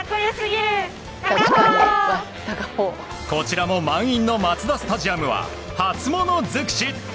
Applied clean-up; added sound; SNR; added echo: none; none; none; none.